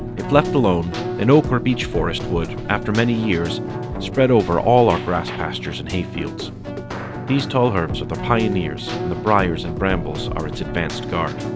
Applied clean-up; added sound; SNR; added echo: none; Keyboard (musical); 6 dB; none.